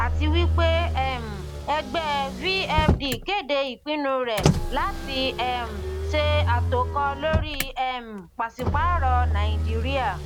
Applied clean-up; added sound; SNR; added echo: none; Motor vehicle (road); -1 dB; none.